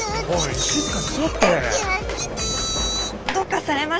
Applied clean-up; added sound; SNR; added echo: none; Engine; 7 dB; none.